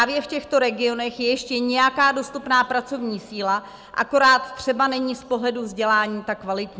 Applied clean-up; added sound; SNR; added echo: none; none; none; none.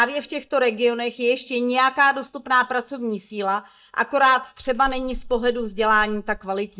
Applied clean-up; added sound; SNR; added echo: neural mask model DeepFilterNet 3.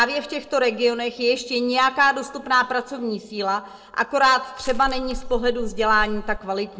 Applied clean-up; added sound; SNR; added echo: neural separator model SepFormer DNS4.